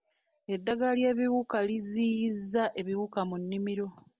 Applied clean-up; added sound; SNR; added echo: none; none; none; none.